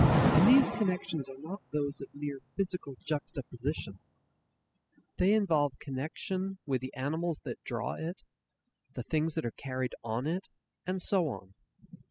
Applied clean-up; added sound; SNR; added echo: classical method spectral subtraction.